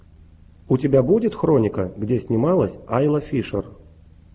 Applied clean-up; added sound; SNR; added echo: none; none; none; none.